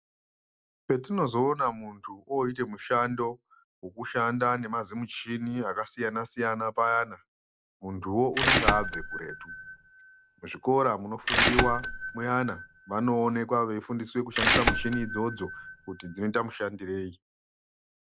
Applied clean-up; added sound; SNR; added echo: none; Bell / Mechanisms; 1 dB; none.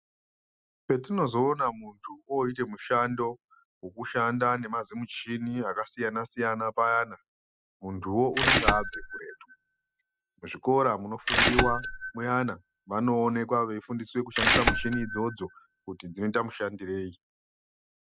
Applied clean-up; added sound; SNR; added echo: classical method spectral subtraction.